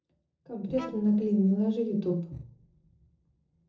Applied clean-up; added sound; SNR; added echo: neural separator model SepFormer DNS4.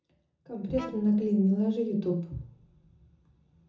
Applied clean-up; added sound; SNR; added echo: none; Bowed string instrument; 20 dB; reverberation time 0.7 s.